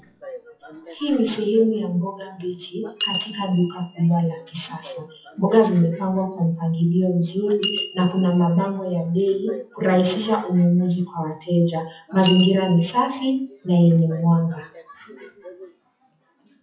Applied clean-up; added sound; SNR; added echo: classical method WPE with log-MMSE.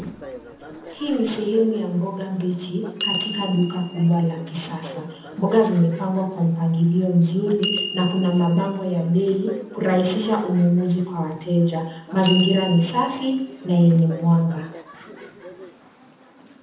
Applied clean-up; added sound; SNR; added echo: none; Door / Bell; 14 dB; reverberation time 0.8 s.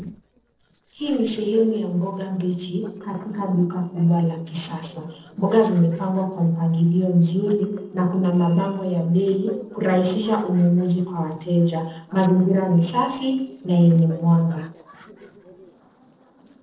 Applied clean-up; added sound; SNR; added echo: neural separator model SepFormer DNS4.